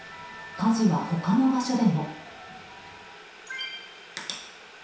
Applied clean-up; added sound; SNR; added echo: none; Boiling; 19 dB; reverberation time 0.7 s.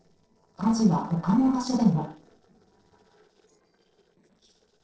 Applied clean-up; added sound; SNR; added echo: neural separator model SepFormer DNS4.